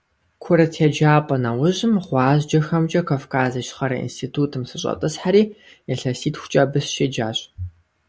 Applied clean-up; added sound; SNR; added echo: none; none; none; none.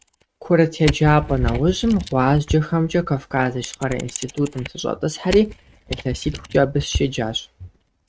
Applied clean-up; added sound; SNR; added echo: neural mask model RNNoise.